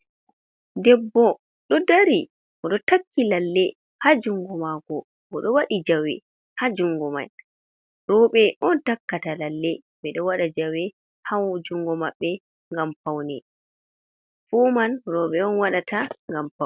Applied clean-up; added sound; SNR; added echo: none; none; none; none.